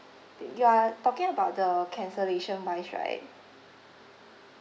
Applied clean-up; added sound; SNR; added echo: none; none; none; none.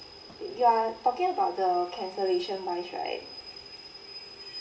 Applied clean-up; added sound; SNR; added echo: none; Rain / Train; 17 dB; reverberation time 0.4 s.